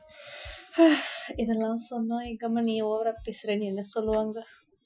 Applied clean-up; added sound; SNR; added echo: classical method Wiener filter.